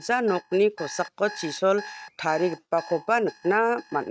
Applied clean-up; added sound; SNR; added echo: neural mask model RNNoise.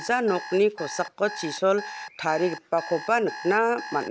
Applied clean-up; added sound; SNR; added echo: none; Alarm; 14 dB; none.